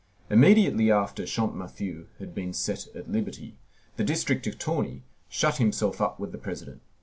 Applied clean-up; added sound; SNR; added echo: none; none; none; none.